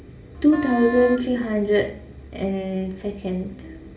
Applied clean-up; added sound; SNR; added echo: none; Wind instrument, woodwind instrument; 12 dB; reverberation time 0.5 s.